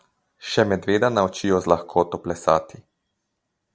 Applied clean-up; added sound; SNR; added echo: none; none; none; none.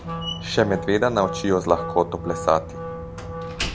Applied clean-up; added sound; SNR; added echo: none; Slam + Wind instrument, woodwind instrument; 7 dB; none.